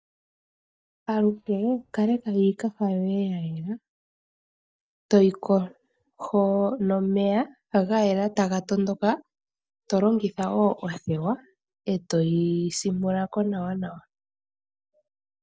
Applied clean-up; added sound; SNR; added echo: neural mask model DeepFilterNet 3.